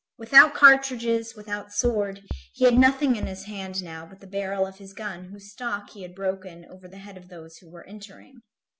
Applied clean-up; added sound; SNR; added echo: none; Bass drum; 10 dB; none.